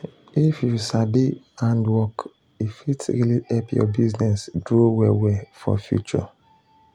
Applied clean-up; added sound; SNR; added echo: none; none; none; none.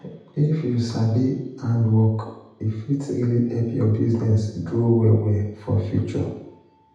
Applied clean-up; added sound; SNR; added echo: none; none; none; reverberation time 0.8 s.